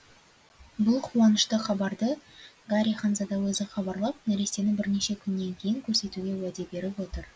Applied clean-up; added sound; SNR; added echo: none; none; none; none.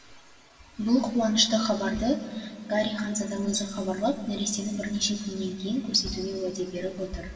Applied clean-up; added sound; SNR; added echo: none; Bass drum; 17 dB; reverberation time 2.3 s.